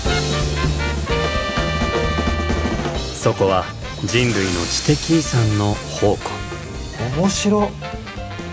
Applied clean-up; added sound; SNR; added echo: none; none; none; none.